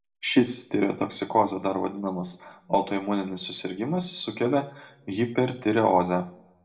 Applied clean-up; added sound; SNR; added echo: none; none; none; reverberation time 0.4 s.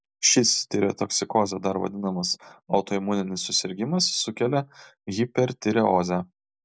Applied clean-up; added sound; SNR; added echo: none; none; none; none.